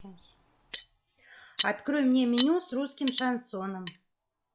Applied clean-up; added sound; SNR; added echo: classical method log-MMSE.